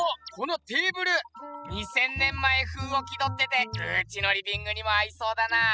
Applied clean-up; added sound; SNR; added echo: classical method spectral subtraction.